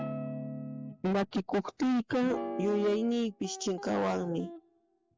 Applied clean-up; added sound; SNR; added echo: none; Guitar; 9 dB; none.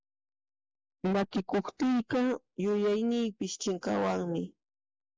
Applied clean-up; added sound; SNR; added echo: none; none; none; none.